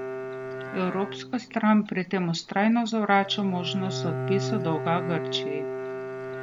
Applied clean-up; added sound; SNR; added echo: none; Bowed string instrument; 7 dB; none.